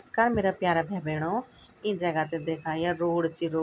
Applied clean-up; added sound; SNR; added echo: none; none; none; none.